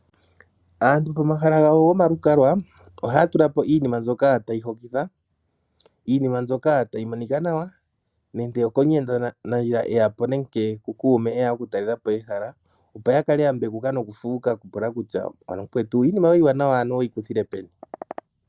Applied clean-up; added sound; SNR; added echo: none; none; none; none.